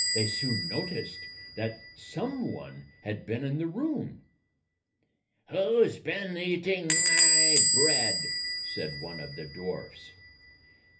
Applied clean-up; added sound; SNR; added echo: none; Door / Bell; -3 dB; reverberation time 0.3 s.